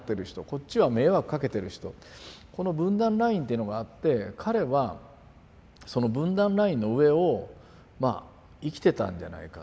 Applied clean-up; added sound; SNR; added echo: none; none; none; none.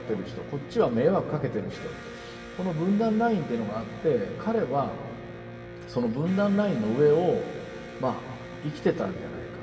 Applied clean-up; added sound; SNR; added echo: none; Electric guitar; 14 dB; reverberation time 2.6 s.